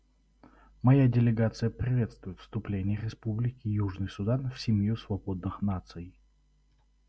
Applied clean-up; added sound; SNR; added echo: none; none; none; none.